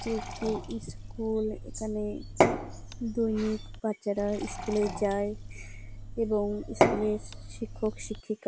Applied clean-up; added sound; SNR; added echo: none; Fill (with liquid) / Glass / Water; 2 dB; none.